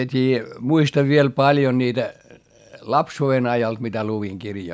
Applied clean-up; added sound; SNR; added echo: none; none; none; none.